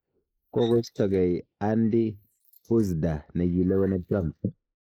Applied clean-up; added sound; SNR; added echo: neural mask model Resemble Enhance denoiser.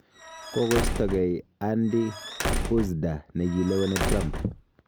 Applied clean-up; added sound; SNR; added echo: none; Squeak / Slam / Wood; 4 dB; none.